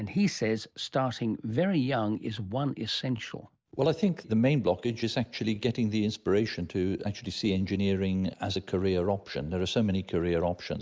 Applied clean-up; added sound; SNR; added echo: none; none; none; none.